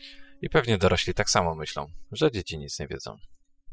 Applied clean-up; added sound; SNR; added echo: classical method spectral subtraction.